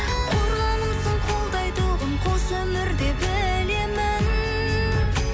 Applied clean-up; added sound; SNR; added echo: none; Trumpet; 19 dB; none.